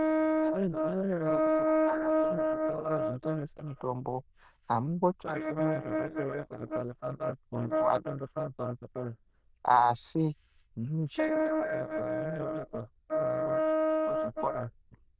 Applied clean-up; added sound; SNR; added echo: neural diffusion model UNIVERSE++.